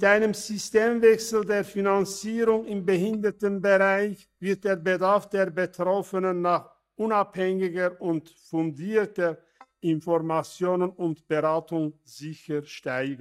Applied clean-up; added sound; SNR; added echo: neural mask model DeepFilterNet 3.